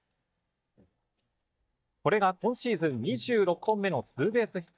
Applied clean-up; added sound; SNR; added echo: neural mask model DeepFilterNet 3.